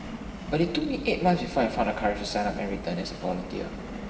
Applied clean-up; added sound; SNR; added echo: none; Subway, metro, underground; 10 dB; reverberation time 2.9 s.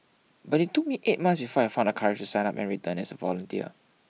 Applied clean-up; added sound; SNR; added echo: none; none; none; none.